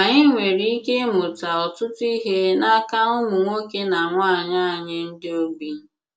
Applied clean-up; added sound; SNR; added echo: none; none; none; none.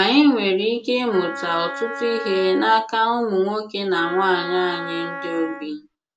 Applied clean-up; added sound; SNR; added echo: none; Wind instrument, woodwind instrument; 11 dB; none.